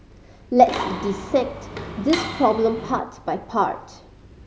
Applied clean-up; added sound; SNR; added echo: none; Mechanisms; 8 dB; none.